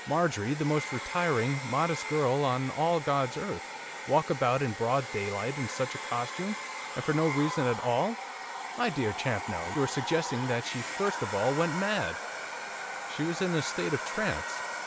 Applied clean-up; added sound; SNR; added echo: none; Domestic sounds, home sounds; 7 dB; none.